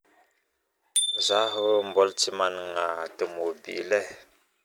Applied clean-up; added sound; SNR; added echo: none; Bicycle bell; 6 dB; none.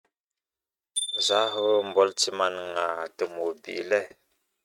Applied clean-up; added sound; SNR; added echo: neural mask model RNNoise.